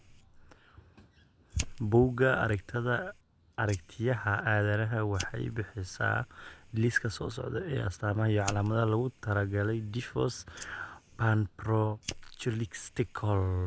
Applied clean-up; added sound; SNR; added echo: none; Fire; 18 dB; none.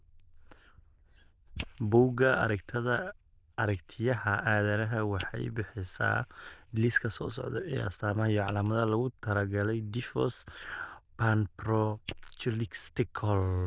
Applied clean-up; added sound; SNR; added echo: neural diffusion model UNIVERSE++.